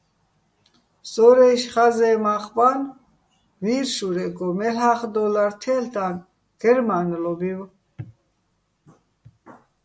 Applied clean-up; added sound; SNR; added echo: none; none; none; none.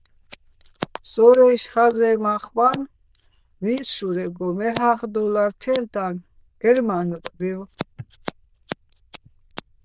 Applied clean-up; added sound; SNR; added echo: neural diffusion model UNIVERSE++.